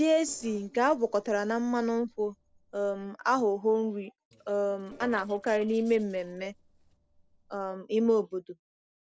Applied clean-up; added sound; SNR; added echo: neural separator model SepFormer DNS4.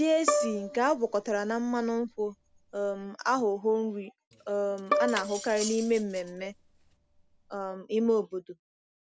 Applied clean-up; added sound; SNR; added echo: none; Bowed string instrument + Cutlery, silverware; 6 dB; none.